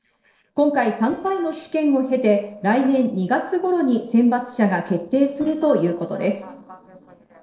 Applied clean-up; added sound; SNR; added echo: neural separator model SepFormer DNS4.